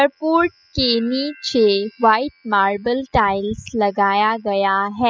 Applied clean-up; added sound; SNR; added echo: classical method spectral subtraction.